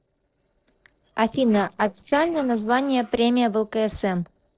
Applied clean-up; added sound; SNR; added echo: neural separator model SepFormer DNS4.